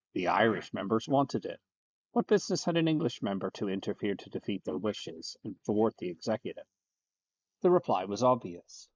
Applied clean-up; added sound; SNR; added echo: neural mask model Resemble Enhance denoiser.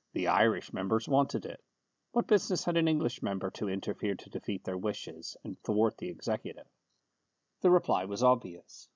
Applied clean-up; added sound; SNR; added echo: none; none; none; none.